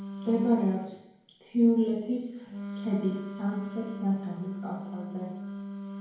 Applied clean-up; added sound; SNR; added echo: none; Wind instrument, woodwind instrument; 9 dB; reverberation time 0.9 s.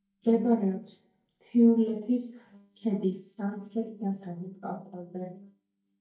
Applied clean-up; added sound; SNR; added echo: neural mask model DeepFilterNet 3.